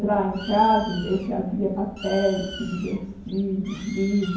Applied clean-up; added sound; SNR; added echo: none; Bird; 15 dB; reverberation time 0.9 s.